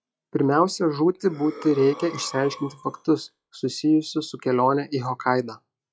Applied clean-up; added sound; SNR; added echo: classical method log-MMSE.